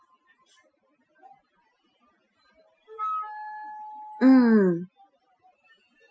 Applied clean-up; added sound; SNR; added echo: classical method Wiener filter.